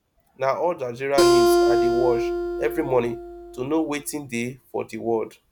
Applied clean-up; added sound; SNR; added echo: none; Acoustic guitar; -4 dB; none.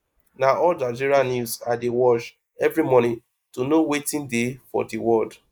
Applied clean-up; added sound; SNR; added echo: neural mask model Resemble Enhance denoiser.